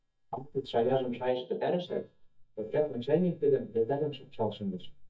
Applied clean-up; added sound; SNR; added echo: neural mask model DeepFilterNet 3.